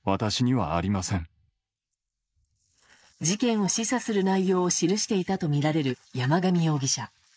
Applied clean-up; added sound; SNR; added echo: neural mask model Resemble Enhance denoiser.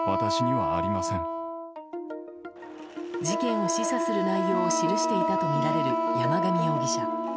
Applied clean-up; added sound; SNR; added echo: none; Wind instrument, woodwind instrument; -2 dB; none.